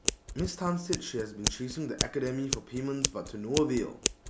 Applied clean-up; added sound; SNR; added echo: none; Scissors; 2 dB; none.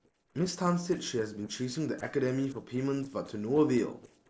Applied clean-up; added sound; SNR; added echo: neural separator model SepFormer DNS4.